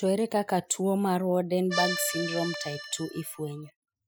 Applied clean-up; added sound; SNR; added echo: classical method Wiener filter.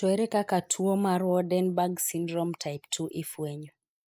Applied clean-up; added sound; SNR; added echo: neural mask model Resemble Enhance denoiser.